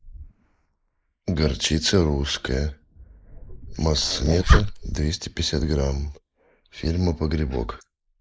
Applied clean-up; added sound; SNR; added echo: neural mask model Resemble Enhance denoiser.